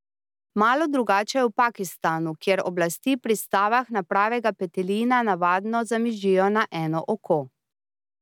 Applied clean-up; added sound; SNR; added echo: none; none; none; none.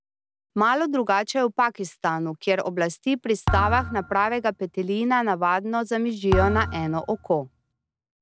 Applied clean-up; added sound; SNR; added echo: none; Thump, thud; 6 dB; none.